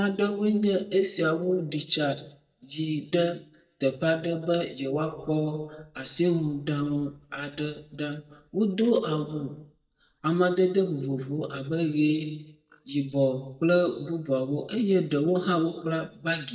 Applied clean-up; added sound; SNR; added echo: neural mask model DeepFilterNet 3.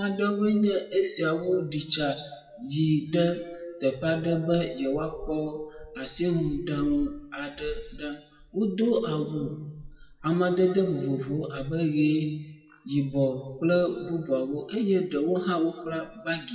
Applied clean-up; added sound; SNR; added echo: classical method WPE with log-MMSE.